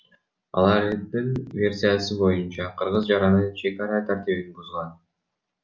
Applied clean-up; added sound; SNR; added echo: none; none; none; none.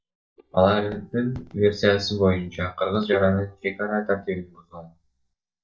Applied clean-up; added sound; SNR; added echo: neural mask model DeepFilterNet 3.